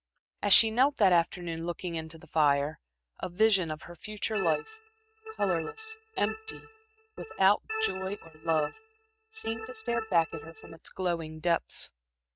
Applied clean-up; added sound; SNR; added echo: neural mask model RNNoise.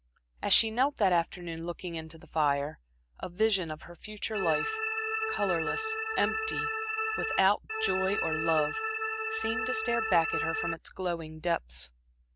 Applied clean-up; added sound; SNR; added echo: none; Organ; 0 dB; none.